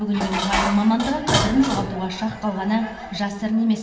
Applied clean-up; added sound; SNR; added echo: none; Dishes, pots, and pans; 5 dB; reverberation time 1.6 s.